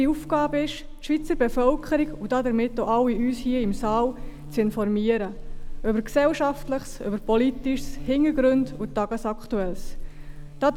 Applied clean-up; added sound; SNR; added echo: none; Buzz; 9 dB; none.